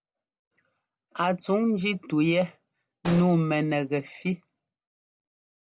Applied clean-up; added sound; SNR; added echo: none; Explosion; 11 dB; none.